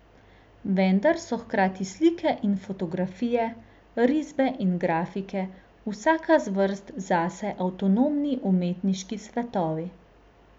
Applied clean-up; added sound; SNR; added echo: none; none; none; none.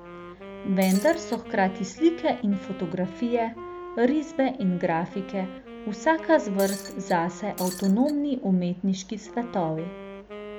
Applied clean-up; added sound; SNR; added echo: none; Wind instrument, woodwind instrument + Shatter; 14 dB; none.